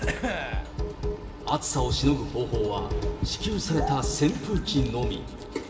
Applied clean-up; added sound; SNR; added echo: none; Chewing, mastication / Cough; 14 dB; reverberation time 1.6 s.